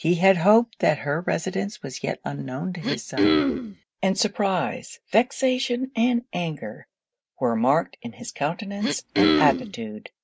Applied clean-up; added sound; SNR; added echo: neural mask model RNNoise.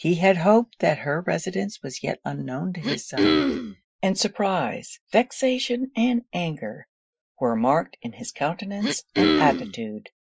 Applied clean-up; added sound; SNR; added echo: classical method Wiener filter.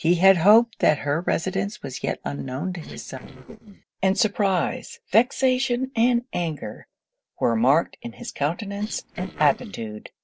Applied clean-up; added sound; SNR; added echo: neural separator model SepFormer DNS4.